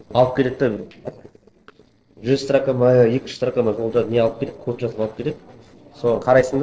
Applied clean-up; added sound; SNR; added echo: neural separator model SepFormer DNS4.